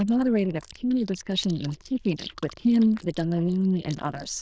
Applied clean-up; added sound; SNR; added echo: neural diffusion model UNIVERSE++.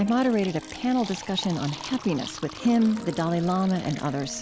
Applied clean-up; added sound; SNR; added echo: none; Fill (with liquid); 16 dB; none.